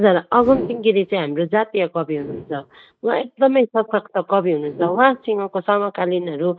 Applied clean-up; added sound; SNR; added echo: neural mask model DeepFilterNet 3.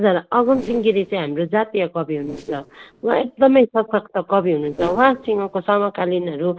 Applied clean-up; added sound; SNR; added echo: neural separator model SepFormer DNS4.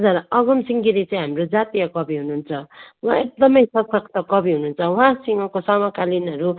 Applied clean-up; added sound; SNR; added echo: none; none; none; none.